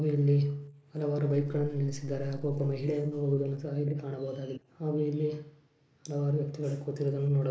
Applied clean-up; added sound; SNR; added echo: neural mask model Resemble Enhance denoiser.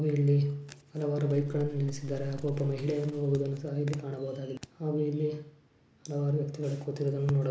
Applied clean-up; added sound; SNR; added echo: none; Gunshot, gunfire; 15 dB; none.